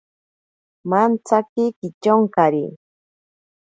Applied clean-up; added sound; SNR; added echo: none; none; none; none.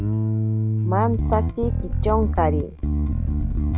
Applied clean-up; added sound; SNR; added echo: none; Bass guitar; -5 dB; none.